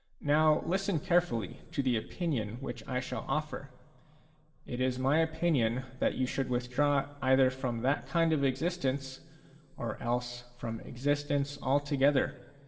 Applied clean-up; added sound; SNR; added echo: none; none; none; reverberation time 2.8 s.